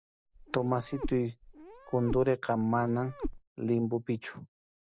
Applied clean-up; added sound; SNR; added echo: none; Meow; 9 dB; none.